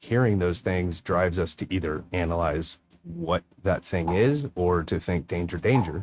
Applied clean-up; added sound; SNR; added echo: neural mask model RNNoise.